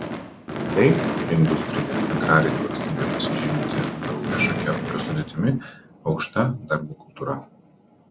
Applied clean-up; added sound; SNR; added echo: none; Gunshot, gunfire / Fireworks; 3 dB; none.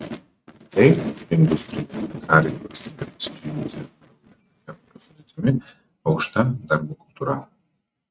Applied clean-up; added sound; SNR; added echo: neural mask model RNNoise.